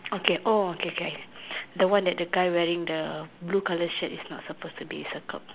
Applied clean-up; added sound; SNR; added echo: none; none; none; none.